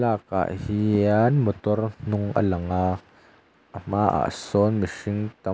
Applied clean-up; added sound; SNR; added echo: none; none; none; none.